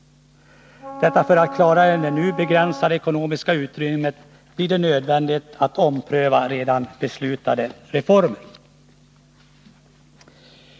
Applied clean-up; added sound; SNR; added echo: none; Wind instrument, woodwind instrument; 13 dB; none.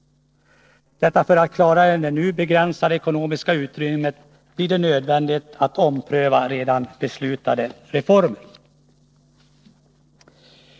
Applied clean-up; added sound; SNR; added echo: neural separator model SepFormer DNS4.